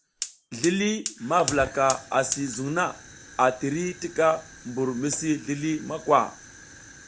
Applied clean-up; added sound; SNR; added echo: none; Fire; 13 dB; none.